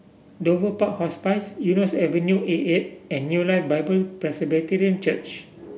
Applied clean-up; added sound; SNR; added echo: none; none; none; none.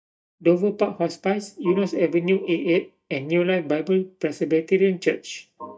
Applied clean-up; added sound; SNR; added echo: neural mask model DeepFilterNet 3.